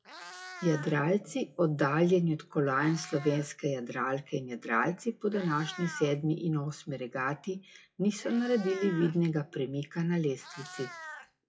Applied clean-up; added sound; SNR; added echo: classical method WPE with log-MMSE.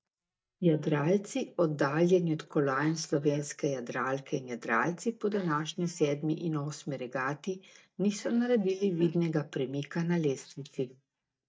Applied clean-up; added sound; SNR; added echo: neural mask model DeepFilterNet 3.